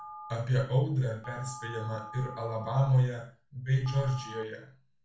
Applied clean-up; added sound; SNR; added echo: none; Telephone; 16 dB; reverberation time 0.3 s.